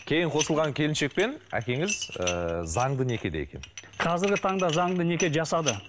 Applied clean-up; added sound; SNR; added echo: none; Dishes, pots, and pans; 11 dB; none.